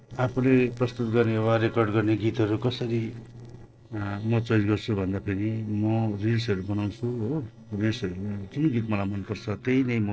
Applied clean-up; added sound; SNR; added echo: neural separator model SepFormer DNS4.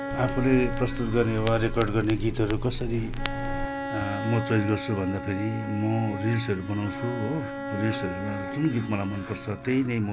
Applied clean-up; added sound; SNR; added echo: none; Bowed string instrument + Crackle; 5 dB; none.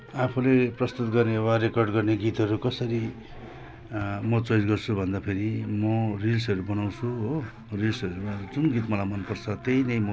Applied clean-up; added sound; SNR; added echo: none; none; none; none.